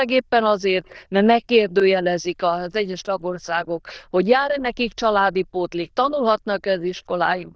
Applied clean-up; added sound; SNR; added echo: neural diffusion model UNIVERSE++.